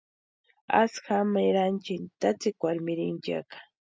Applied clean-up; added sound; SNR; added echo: none; none; none; none.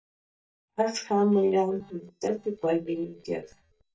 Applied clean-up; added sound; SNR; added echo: neural mask model DeepFilterNet 3.